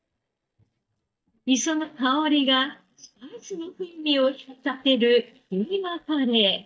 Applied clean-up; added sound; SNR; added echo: neural mask model DeepFilterNet 3.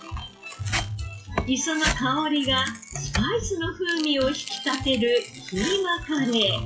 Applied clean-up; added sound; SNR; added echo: classical method WPE with log-MMSE.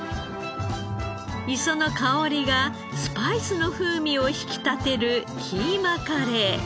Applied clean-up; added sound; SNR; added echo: none; none; none; none.